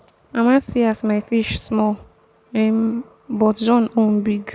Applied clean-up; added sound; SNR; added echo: none; none; none; none.